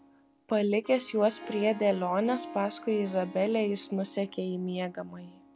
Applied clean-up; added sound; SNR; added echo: none; Harp; 17 dB; none.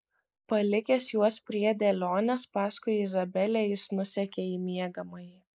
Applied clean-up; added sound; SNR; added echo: neural mask model Resemble Enhance denoiser.